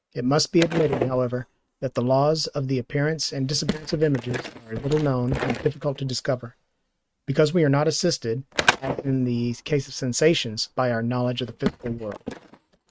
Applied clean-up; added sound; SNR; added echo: neural mask model RNNoise.